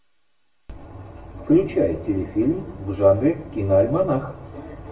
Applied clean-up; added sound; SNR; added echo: none; none; none; reverberation time 0.6 s.